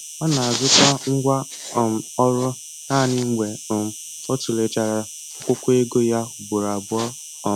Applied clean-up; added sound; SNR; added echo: none; Insect; 15 dB; none.